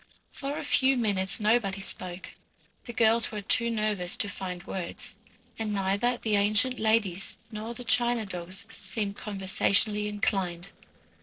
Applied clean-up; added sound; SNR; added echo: neural separator model SepFormer DNS4.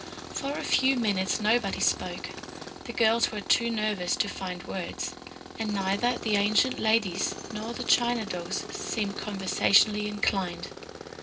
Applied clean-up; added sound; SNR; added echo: none; Tools; 11 dB; reverberation time 0.2 s.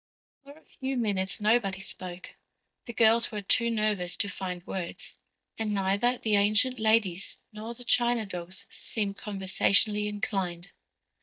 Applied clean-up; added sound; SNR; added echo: neural mask model DeepFilterNet 3.